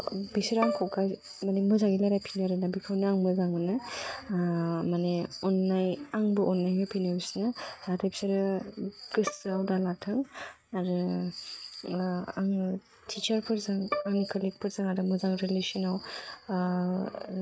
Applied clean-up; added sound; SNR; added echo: neural mask model RNNoise.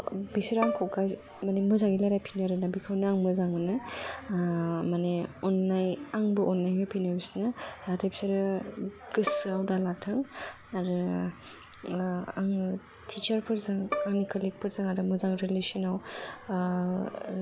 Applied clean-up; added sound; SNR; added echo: none; Bowed string instrument; 12 dB; none.